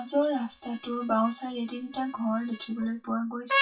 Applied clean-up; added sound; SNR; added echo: classical method WPE with log-MMSE.